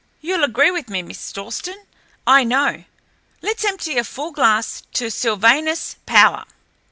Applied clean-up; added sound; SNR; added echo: none; none; none; none.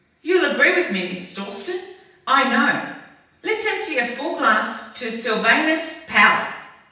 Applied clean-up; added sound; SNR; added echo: none; none; none; reverberation time 0.9 s.